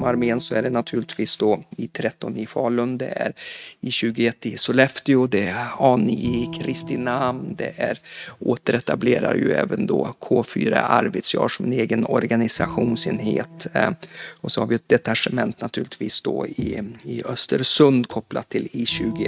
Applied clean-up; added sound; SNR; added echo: neural mask model RNNoise.